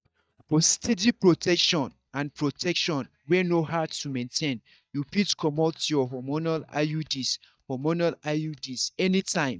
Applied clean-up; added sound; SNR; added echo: neural mask model DeepFilterNet 3.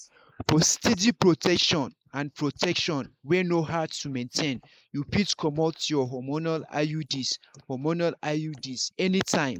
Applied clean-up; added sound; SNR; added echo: neural mask model Resemble Enhance denoiser.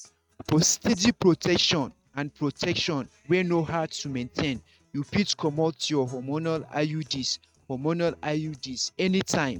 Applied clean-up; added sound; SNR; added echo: neural mask model RNNoise.